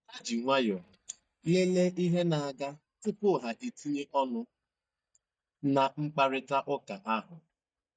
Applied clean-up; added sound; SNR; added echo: neural mask model DeepFilterNet 3.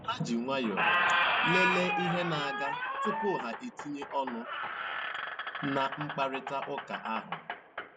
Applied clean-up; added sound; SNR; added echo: none; Squeak; -2 dB; none.